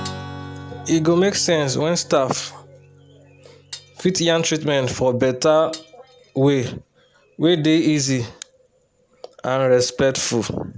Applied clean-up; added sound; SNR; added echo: none; Glass + Strum; 20 dB; none.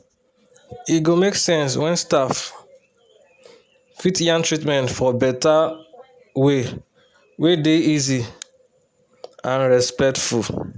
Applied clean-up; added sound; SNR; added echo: none; none; none; none.